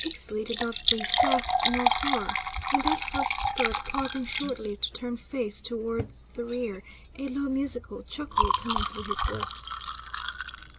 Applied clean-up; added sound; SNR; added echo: none; Liquid; -3 dB; none.